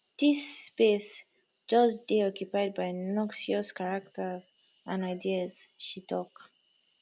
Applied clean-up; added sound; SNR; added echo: none; Frog; 20 dB; none.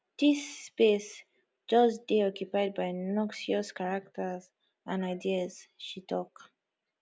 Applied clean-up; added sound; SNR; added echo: none; none; none; none.